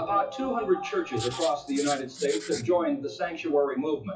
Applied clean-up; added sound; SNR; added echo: classical method WPE with log-MMSE.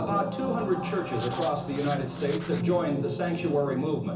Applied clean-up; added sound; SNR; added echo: none; Writing; 14 dB; reverberation time 0.7 s.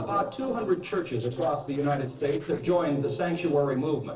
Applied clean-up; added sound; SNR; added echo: neural separator model SepFormer DNS4.